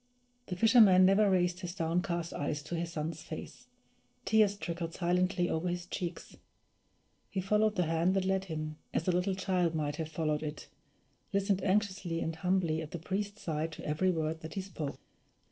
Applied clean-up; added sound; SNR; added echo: neural separator model SepFormer DNS4.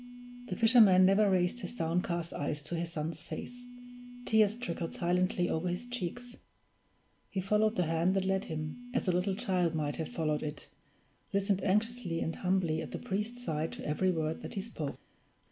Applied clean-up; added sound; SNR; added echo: none; Telephone; 15 dB; none.